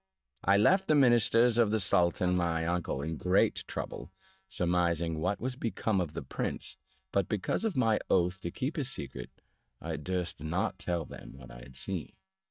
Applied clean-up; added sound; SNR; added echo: neural mask model DeepFilterNet 3.